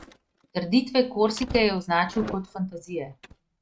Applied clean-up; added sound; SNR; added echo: neural mask model RNNoise.